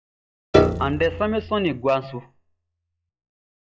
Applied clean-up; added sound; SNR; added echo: classical method log-MMSE.